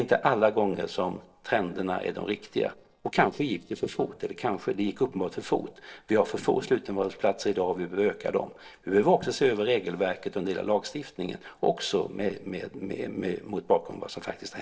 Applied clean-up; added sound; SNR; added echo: neural separator model SepFormer DNS4.